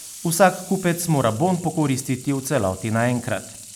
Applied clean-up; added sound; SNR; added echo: none; Sink (filling or washing) / Water tap, faucet; 18 dB; none.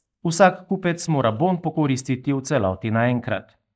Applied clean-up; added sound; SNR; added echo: neural mask model DeepFilterNet 3.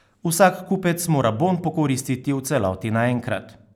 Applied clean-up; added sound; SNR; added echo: none; none; none; none.